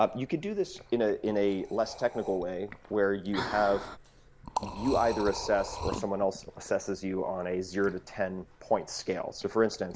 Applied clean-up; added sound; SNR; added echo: none; Liquid; 12 dB; none.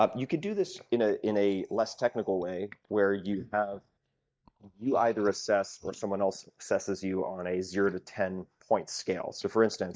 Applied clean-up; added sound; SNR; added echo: neural mask model DeepFilterNet 3.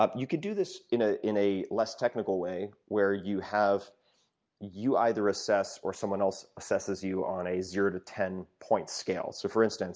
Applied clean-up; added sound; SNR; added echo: none; none; none; none.